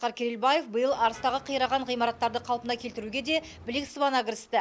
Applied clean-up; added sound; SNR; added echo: none; none; none; none.